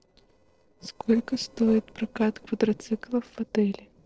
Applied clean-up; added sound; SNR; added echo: neural separator model SepFormer DNS4.